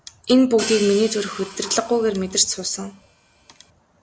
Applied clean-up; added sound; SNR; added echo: none; Hi-hat; 14 dB; none.